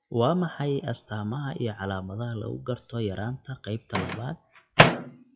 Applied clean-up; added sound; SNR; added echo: classical method WPE with log-MMSE.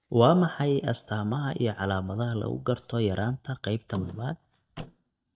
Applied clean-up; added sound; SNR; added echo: neural mask model DeepFilterNet 3.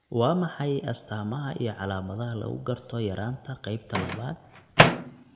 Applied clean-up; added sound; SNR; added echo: none; Microwave oven; 0 dB; reverberation time 1.4 s.